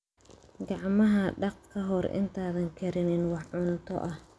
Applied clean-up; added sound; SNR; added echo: none; none; none; none.